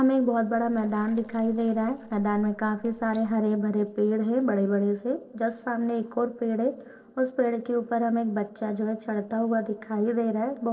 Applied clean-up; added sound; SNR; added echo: neural separator model SepFormer DNS4.